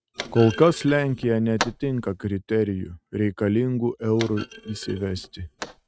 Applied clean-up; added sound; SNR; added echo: neural mask model RNNoise.